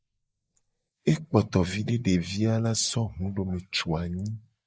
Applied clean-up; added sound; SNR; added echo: neural mask model Resemble Enhance denoiser.